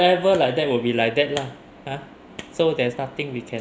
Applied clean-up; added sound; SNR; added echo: none; none; none; none.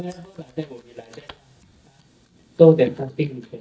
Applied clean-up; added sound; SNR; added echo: neural mask model DeepFilterNet 3.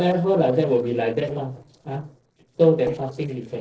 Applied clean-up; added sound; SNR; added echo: neural separator model SepFormer DNS4.